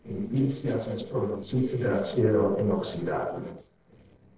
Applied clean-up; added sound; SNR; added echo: neural separator model SepFormer DNS4.